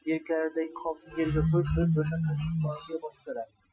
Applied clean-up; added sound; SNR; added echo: classical method Wiener filter.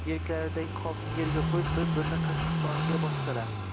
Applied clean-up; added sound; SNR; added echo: none; Car passing by / Idling; -5 dB; none.